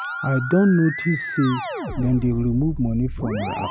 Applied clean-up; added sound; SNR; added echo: none; Musical instrument; 8 dB; none.